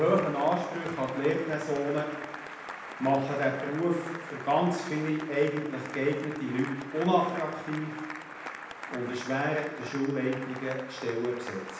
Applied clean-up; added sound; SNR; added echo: none; Applause / Cheering; 11 dB; reverberation time 0.9 s.